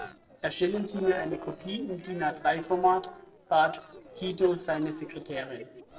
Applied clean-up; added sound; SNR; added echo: neural separator model SepFormer DNS4.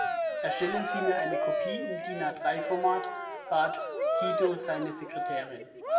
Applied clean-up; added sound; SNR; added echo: none; Cheering; -1 dB; reverberation time 1.1 s.